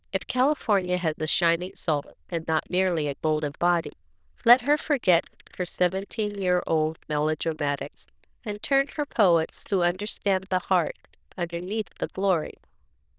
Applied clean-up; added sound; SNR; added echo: neural diffusion model UNIVERSE++.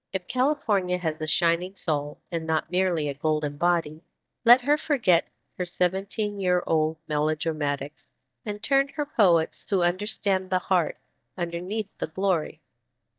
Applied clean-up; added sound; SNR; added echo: neural mask model DeepFilterNet 3.